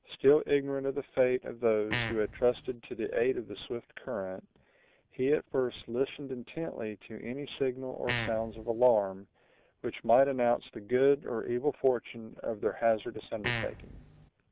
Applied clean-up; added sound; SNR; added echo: none; Fart; 6 dB; none.